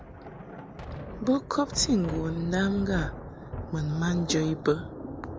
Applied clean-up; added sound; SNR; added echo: none; Thunder; 8 dB; none.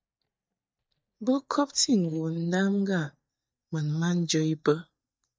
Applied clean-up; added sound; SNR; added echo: neural mask model DeepFilterNet 3.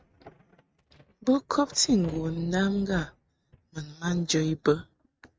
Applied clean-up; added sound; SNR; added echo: neural mask model RNNoise.